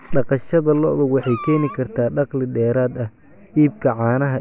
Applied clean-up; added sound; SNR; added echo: none; Meow; 16 dB; none.